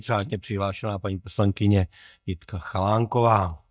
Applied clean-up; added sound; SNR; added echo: neural mask model DeepFilterNet 3.